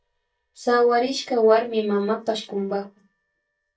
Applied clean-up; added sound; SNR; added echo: neural mask model DeepFilterNet 3.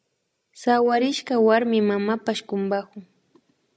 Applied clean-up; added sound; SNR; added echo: none; none; none; none.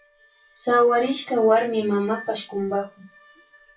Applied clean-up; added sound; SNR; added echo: classical method WPE with log-MMSE.